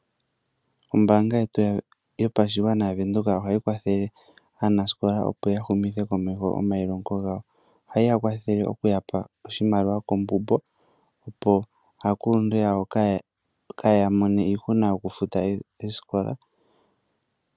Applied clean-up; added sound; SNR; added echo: none; none; none; none.